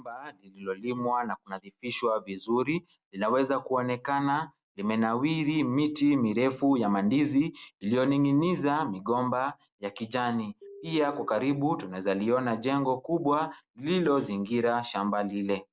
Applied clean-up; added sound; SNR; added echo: none; Telephone; 17 dB; none.